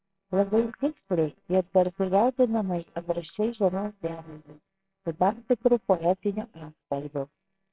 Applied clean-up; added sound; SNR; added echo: neural separator model SepFormer WHAMR!.